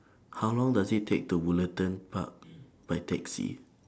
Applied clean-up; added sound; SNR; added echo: none; none; none; none.